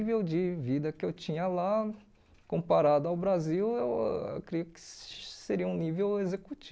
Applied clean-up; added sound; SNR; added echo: none; none; none; none.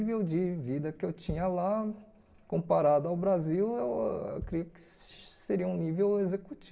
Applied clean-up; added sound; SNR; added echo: none; Bass drum; 19 dB; reverberation time 1.0 s.